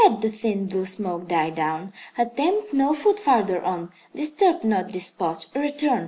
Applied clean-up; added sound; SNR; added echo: none; none; none; none.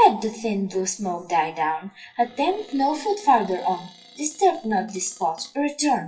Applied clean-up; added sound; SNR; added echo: classical method WPE with log-MMSE.